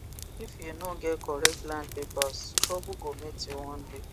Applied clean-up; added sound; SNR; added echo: none; Crackle; -2 dB; none.